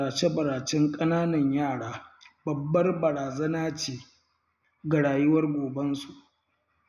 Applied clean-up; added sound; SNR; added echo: none; none; none; none.